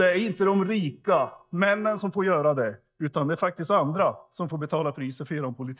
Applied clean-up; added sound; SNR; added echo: neural mask model DeepFilterNet 3.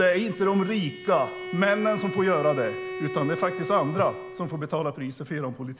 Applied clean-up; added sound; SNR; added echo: none; Bowed string instrument; 10 dB; none.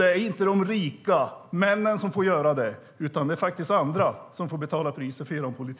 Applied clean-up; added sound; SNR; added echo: none; none; none; none.